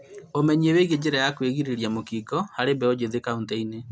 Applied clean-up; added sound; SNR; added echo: none; none; none; none.